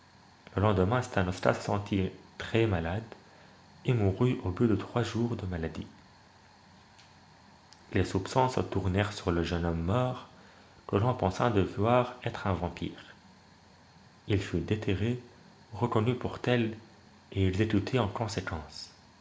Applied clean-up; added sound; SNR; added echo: none; none; none; none.